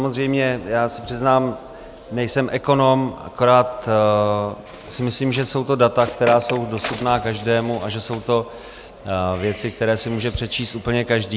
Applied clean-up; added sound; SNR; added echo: none; Bird; 18 dB; none.